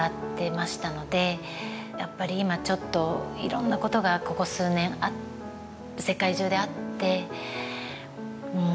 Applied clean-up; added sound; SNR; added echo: none; none; none; none.